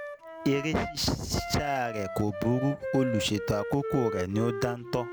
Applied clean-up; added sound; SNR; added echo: none; Wind instrument, woodwind instrument; 7 dB; none.